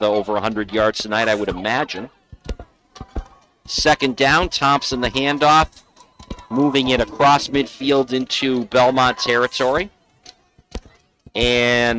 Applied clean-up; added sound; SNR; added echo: neural mask model RNNoise.